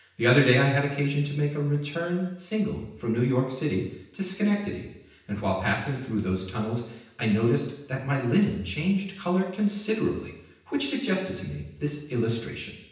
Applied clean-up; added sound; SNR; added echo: none; none; none; reverberation time 0.9 s.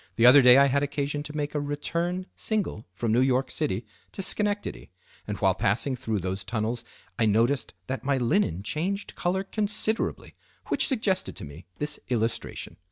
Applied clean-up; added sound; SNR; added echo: none; none; none; none.